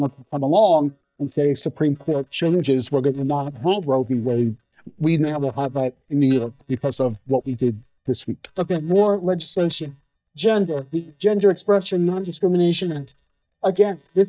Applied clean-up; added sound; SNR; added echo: neural mask model DeepFilterNet 3.